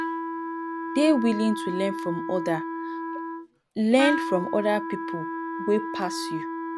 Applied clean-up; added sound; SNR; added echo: none; Wind instrument, woodwind instrument; 5 dB; none.